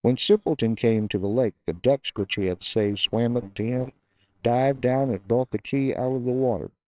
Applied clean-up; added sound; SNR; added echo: neural separator model SepFormer WHAMR!.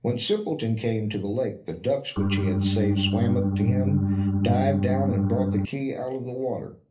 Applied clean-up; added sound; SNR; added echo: none; Organ; -4 dB; reverberation time 0.3 s.